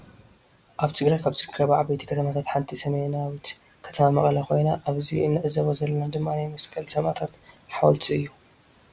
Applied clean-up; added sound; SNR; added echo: none; none; none; none.